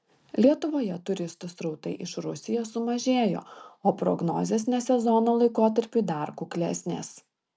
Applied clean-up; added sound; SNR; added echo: none; none; none; none.